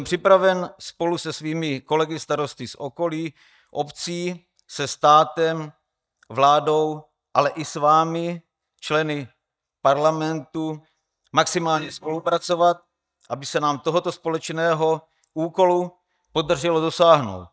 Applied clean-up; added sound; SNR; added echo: neural mask model DeepFilterNet 3.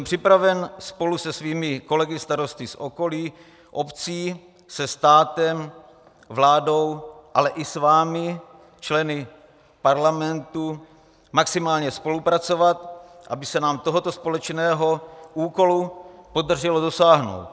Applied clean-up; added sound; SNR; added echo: none; none; none; none.